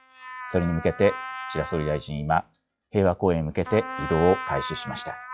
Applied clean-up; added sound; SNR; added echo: classical method log-MMSE.